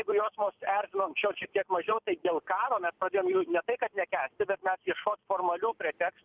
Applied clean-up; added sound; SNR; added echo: none; none; none; none.